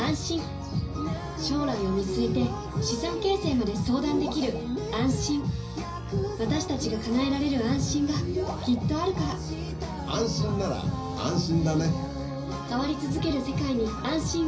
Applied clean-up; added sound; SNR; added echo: none; Musical instrument; 16 dB; reverberation time 0.5 s.